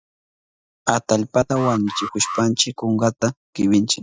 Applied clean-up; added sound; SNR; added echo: classical method Wiener filter.